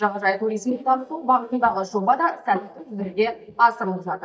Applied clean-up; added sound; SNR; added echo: neural mask model DeepFilterNet 3.